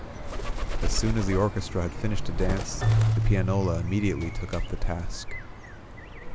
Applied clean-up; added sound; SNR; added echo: none; Bird + Keyboard (musical); -1 dB; none.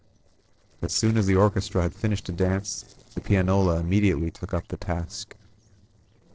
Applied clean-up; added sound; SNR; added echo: neural separator model SepFormer DNS4.